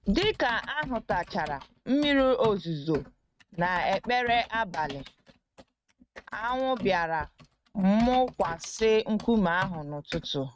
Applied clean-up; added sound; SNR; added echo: neural mask model RNNoise.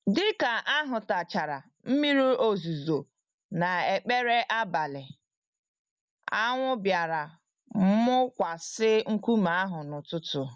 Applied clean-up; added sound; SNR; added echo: none; none; none; none.